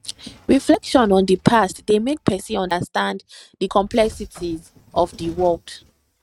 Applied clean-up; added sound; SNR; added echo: neural mask model RNNoise.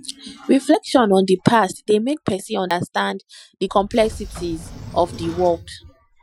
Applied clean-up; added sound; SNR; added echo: classical method Wiener filter.